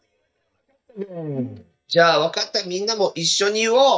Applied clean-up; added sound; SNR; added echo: neural mask model DeepFilterNet 3.